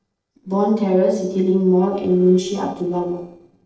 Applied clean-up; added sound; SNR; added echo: neural separator model SepFormer DNS4.